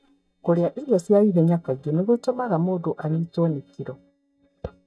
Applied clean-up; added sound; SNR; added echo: neural mask model DeepFilterNet 3.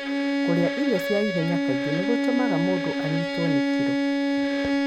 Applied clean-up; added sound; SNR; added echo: none; Bowed string instrument; -3 dB; none.